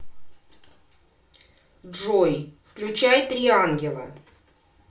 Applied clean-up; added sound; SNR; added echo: none; none; none; reverberation time 0.3 s.